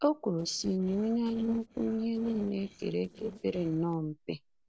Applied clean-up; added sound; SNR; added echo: neural separator model SepFormer DNS4.